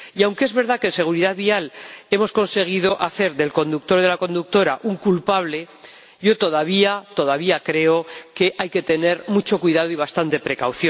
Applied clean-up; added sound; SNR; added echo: none; none; none; none.